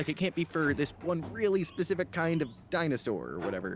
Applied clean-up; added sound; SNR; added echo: none; Sliding door; 17 dB; none.